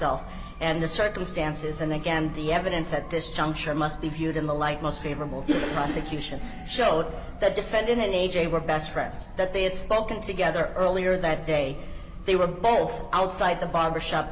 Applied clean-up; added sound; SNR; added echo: none; none; none; none.